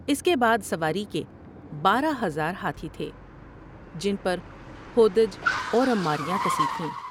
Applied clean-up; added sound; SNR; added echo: none; Car; 8 dB; none.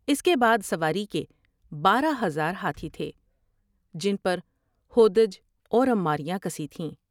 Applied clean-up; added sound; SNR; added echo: none; none; none; none.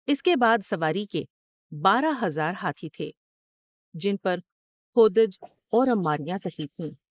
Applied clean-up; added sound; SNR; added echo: neural mask model Resemble Enhance denoiser.